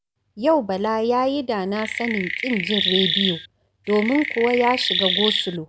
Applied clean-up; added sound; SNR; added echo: none; Chirp, tweet; 2 dB; none.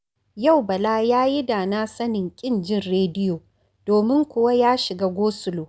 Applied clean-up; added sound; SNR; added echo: none; none; none; none.